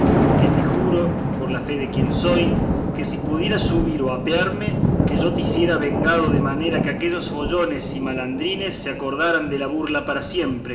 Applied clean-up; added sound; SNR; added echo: none; Thunder; -2 dB; reverberation time 0.9 s.